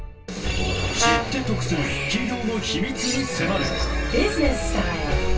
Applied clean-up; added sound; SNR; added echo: none; Brass instrument; 0 dB; reverberation time 0.2 s.